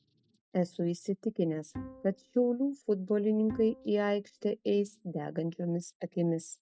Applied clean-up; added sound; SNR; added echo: neural mask model RNNoise.